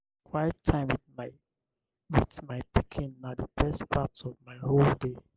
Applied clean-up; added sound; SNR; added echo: none; none; none; none.